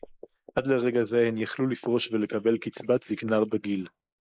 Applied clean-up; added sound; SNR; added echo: neural mask model Resemble Enhance denoiser.